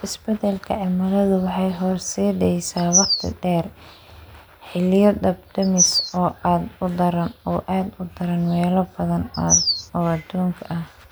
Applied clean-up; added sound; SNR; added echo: none; Bird vocalization, bird call, bird song; -1 dB; none.